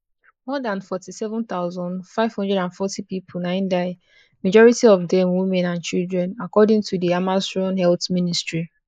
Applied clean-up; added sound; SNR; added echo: neural mask model Resemble Enhance denoiser.